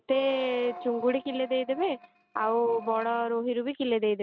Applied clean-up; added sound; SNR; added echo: neural mask model RNNoise.